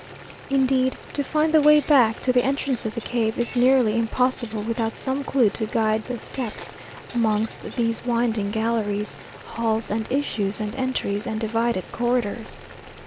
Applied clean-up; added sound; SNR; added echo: none; Boiling + Shatter; 16 dB; none.